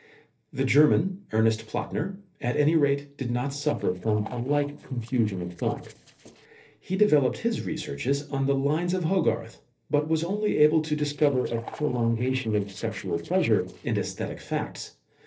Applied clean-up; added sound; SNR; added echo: neural separator model SepFormer DNS4.